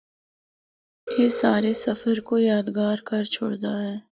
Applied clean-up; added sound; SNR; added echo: none; Alarm; 12 dB; none.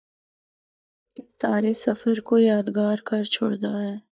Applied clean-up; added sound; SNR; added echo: neural mask model DeepFilterNet 3.